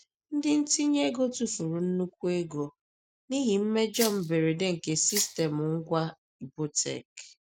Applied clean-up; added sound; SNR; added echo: none; Rattle (instrument); 7 dB; none.